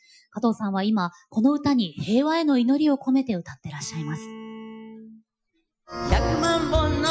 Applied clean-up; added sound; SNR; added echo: classical method Wiener filter.